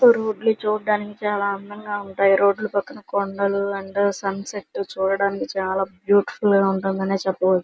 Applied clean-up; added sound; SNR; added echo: none; none; none; none.